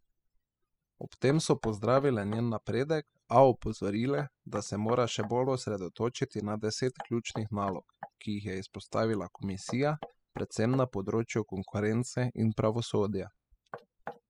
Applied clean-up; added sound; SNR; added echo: classical method spectral subtraction.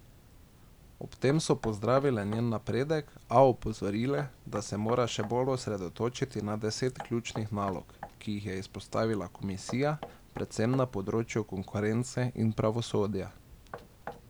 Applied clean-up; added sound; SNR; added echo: none; Knock; 19 dB; none.